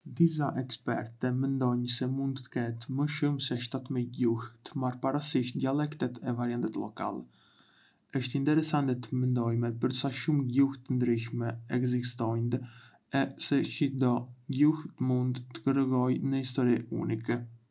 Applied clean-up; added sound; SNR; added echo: none; none; none; none.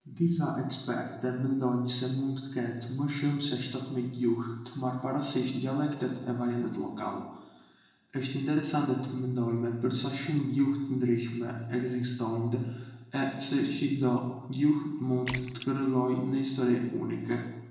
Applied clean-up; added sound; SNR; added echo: none; Splash, splatter; 15 dB; reverberation time 0.9 s.